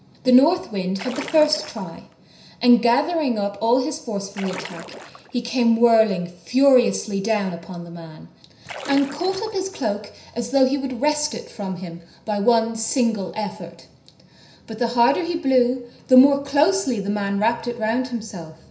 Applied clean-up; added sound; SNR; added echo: none; Splash, splatter; 15 dB; reverberation time 0.5 s.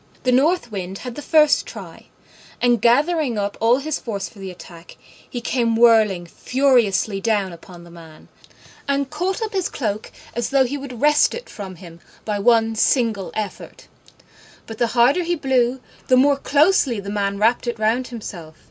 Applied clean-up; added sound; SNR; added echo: none; none; none; none.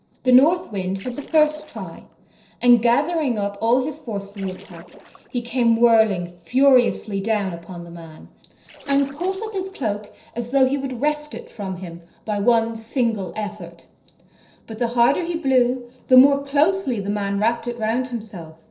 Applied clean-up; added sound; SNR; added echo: neural separator model SepFormer DNS4.